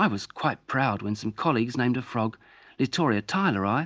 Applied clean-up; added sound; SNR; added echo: none; none; none; none.